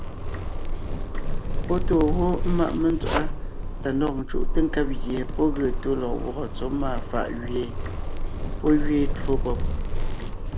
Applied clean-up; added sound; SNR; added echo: none; Zipper (clothing); -2 dB; none.